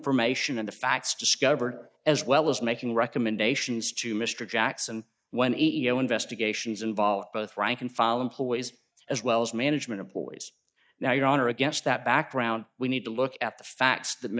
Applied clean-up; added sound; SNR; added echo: neural mask model DeepFilterNet 3.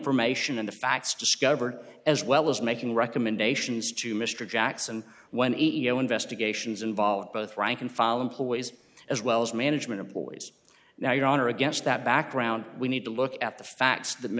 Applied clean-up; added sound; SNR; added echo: none; none; none; none.